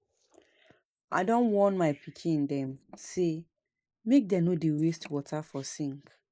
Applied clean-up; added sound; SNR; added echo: neural mask model Resemble Enhance denoiser.